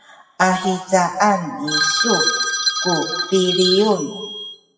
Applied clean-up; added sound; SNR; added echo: classical method WPE with log-MMSE.